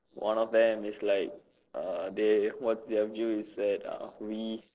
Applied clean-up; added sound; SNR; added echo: neural separator model SepFormer DNS4.